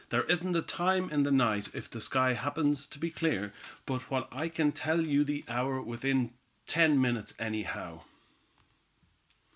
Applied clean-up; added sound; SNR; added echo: none; none; none; none.